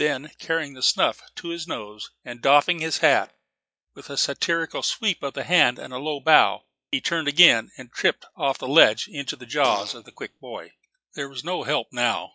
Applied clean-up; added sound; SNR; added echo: classical method log-MMSE.